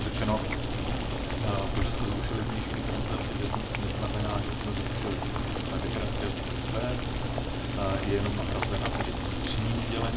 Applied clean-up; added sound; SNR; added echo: none; Boiling; -4 dB; reverberation time 0.4 s.